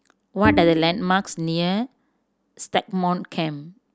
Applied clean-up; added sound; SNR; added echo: none; Bowed string instrument; 4 dB; none.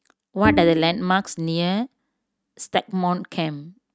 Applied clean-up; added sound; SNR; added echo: neural mask model RNNoise.